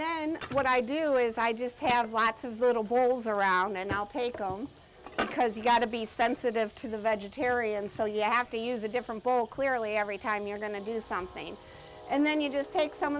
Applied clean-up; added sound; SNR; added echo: none; none; none; none.